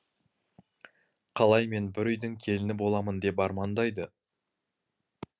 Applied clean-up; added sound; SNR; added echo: none; none; none; none.